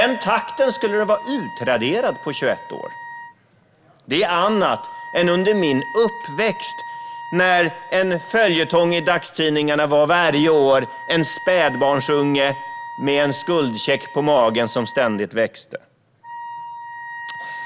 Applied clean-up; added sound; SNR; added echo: none; Wind instrument, woodwind instrument; 14 dB; none.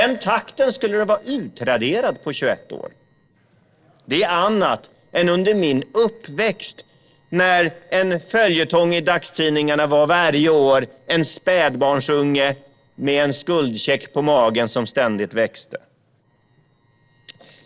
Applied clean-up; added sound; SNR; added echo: neural separator model SepFormer DNS4.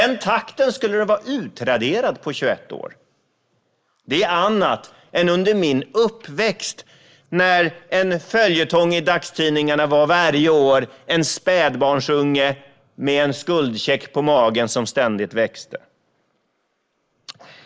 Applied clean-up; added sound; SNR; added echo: neural mask model Resemble Enhance denoiser.